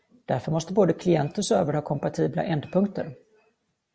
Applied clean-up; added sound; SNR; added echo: none; none; none; none.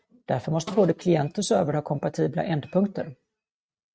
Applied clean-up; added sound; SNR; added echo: neural mask model RNNoise.